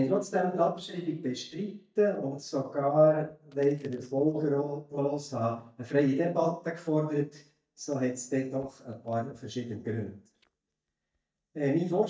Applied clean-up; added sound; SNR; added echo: neural mask model DeepFilterNet 3.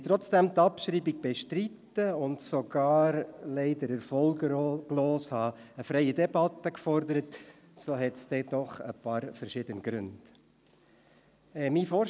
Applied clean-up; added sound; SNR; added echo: none; none; none; none.